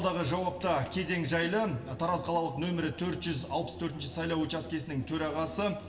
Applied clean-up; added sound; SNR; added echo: none; Musical instrument; 16 dB; reverberation time 0.9 s.